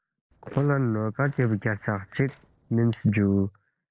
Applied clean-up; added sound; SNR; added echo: neural separator model SepFormer DNS4.